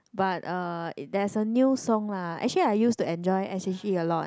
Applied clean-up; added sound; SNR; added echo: none; none; none; none.